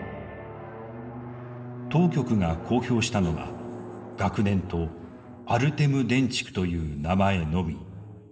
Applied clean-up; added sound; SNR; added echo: none; Drum; 13 dB; reverberation time 2.6 s.